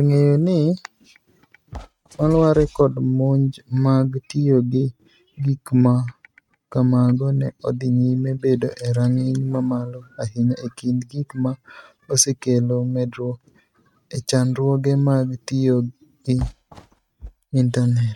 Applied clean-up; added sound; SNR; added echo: neural mask model RNNoise.